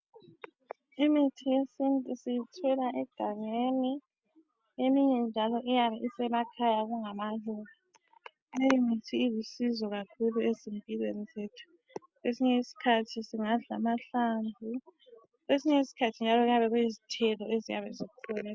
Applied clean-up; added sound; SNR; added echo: none; none; none; none.